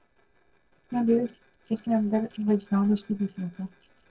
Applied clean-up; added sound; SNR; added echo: neural separator model SepFormer DNS4.